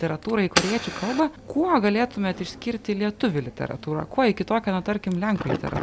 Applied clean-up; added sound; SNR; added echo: none; Fire; 10 dB; none.